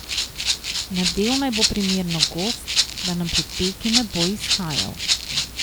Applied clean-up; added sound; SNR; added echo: none; Rattle (instrument); -2 dB; none.